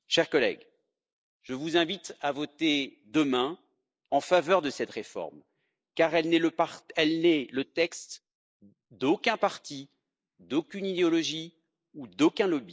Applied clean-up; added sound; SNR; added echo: neural mask model Resemble Enhance denoiser.